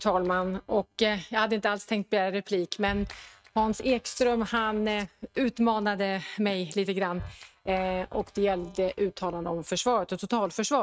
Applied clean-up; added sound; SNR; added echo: neural mask model RNNoise.